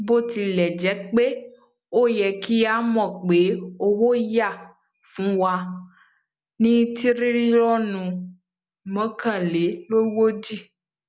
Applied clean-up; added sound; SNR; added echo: none; none; none; none.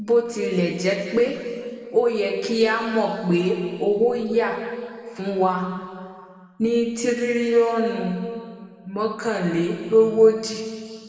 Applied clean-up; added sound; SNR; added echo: none; none; none; reverberation time 2.2 s.